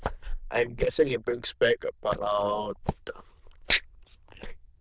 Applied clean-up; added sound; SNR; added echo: neural diffusion model UNIVERSE++.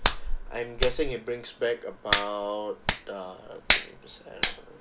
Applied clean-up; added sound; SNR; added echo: none; Hands; -3 dB; none.